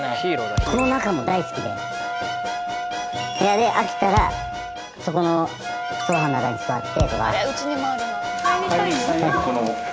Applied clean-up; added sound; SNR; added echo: none; Wind instrument, woodwind instrument + Thump, thud; 5 dB; none.